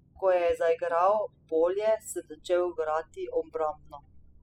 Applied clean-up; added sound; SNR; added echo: classical method spectral subtraction.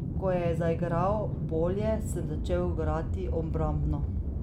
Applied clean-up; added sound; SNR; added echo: none; Aircraft; 0 dB; none.